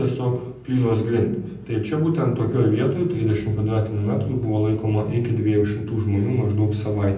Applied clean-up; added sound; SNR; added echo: none; none; none; reverberation time 0.6 s.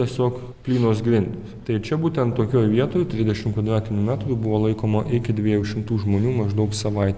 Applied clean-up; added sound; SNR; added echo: none; none; none; none.